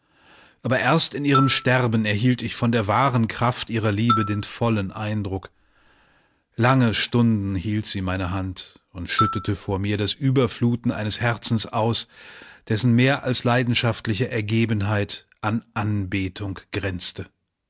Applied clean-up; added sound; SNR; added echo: none; Marimba, xylophone; 6 dB; none.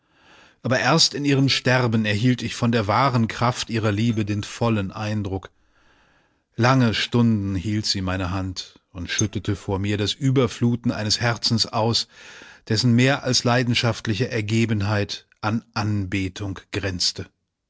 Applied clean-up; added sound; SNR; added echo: neural separator model SepFormer DNS4.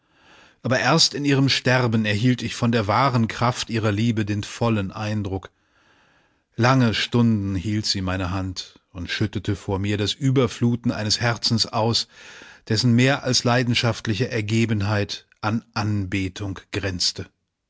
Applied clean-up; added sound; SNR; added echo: none; none; none; none.